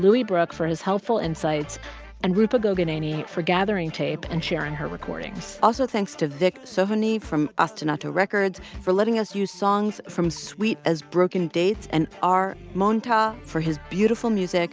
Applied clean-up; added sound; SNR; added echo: none; none; none; none.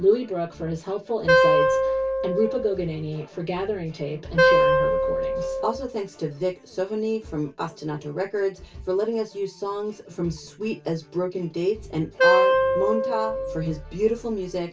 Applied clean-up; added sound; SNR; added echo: none; Wind instrument, woodwind instrument; -5 dB; reverberation time 0.2 s.